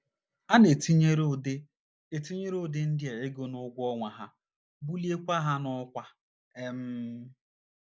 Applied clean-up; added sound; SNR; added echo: none; none; none; none.